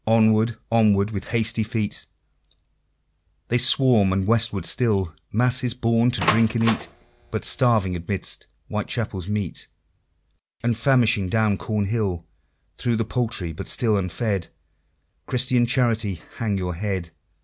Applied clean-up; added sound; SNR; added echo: none; Door; 7 dB; none.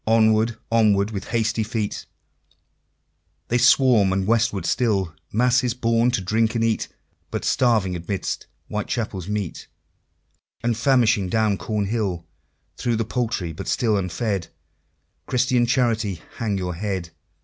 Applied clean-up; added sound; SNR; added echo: none; none; none; none.